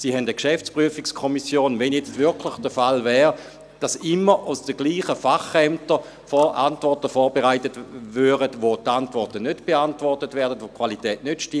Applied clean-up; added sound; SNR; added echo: none; none; none; none.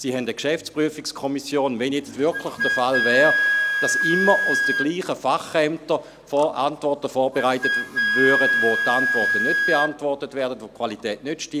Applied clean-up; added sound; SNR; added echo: none; Wind instrument, woodwind instrument; 1 dB; none.